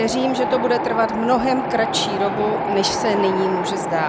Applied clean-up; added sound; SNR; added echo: none; Wind; 2 dB; none.